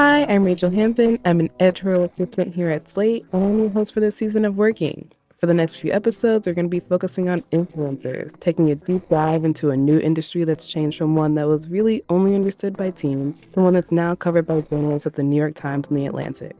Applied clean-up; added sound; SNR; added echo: neural separator model SepFormer DNS4.